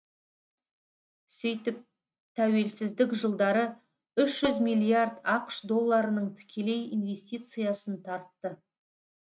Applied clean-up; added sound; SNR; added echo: neural mask model RNNoise.